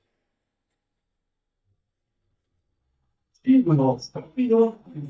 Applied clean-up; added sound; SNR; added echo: neural mask model DeepFilterNet 3.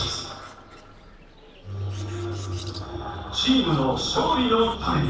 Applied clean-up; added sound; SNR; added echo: neural separator model SepFormer DNS4.